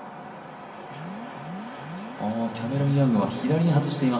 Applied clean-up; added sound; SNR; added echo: none; Alarm; 14 dB; reverberation time 2.3 s.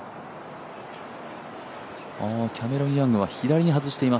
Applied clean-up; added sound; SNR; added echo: none; none; none; none.